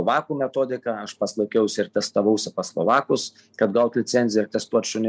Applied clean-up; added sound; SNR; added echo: none; none; none; none.